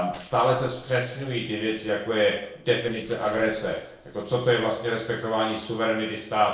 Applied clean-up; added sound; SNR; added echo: neural separator model SepFormer DNS4.